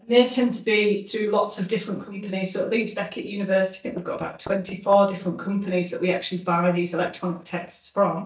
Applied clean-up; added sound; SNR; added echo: neural mask model DeepFilterNet 3.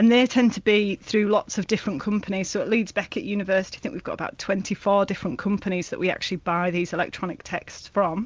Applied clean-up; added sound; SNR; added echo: none; none; none; none.